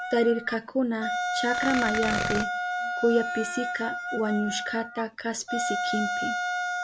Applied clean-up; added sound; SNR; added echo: none; Tearing + Wind instrument, woodwind instrument; 2 dB; none.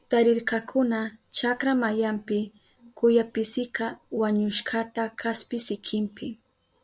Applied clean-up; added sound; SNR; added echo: none; none; none; none.